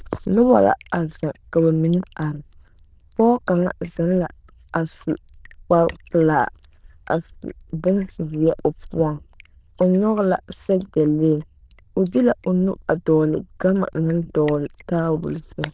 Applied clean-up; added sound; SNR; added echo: neural diffusion model UNIVERSE++.